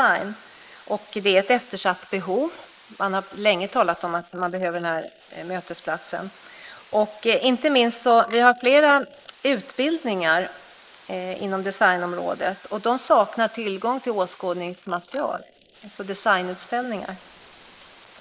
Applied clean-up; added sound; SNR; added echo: neural mask model Resemble Enhance denoiser.